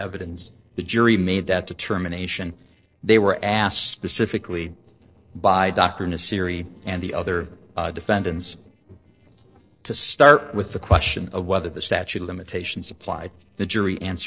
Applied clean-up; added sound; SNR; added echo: neural separator model SepFormer DNS4.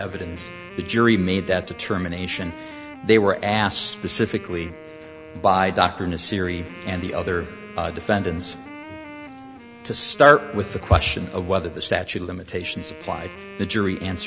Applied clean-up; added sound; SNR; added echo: none; Wind instrument, woodwind instrument; 17 dB; none.